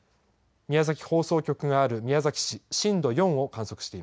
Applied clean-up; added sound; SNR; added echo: none; none; none; none.